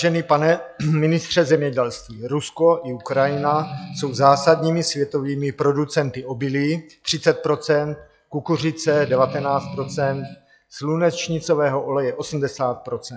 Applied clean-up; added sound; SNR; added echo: classical method log-MMSE.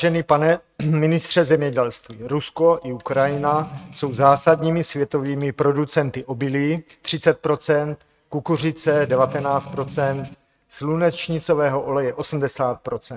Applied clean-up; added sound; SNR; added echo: neural mask model RNNoise.